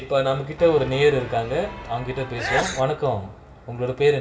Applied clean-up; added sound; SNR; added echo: none; Sneeze / Church bell; 9 dB; reverberation time 3.0 s.